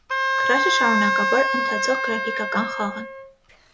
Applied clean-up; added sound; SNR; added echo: none; Wind instrument, woodwind instrument; -2 dB; none.